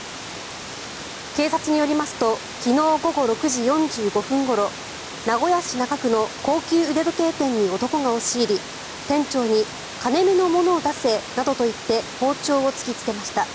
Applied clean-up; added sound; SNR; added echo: none; Water; 12 dB; none.